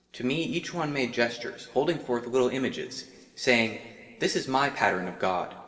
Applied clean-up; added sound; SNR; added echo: neural separator model SepFormer DNS4.